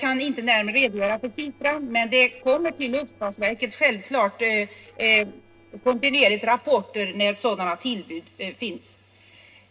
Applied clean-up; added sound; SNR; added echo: neural separator model SepFormer DNS4.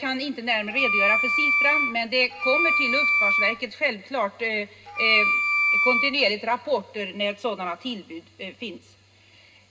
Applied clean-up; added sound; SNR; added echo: none; Wind instrument, woodwind instrument; -5 dB; reverberation time 0.2 s.